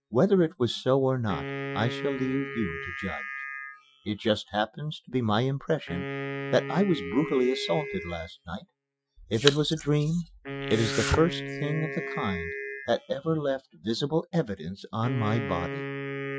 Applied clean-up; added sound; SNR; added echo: classical method Wiener filter.